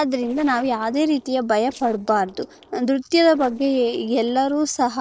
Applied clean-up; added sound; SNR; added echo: neural separator model SepFormer DNS4.